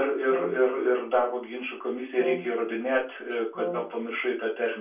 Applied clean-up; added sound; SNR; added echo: none; Brass instrument; 11 dB; reverberation time 0.2 s.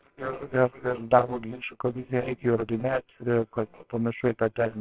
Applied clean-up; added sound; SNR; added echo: neural separator model SepFormer WHAMR!.